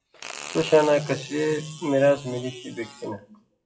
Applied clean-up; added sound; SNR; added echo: classical method WPE with log-MMSE.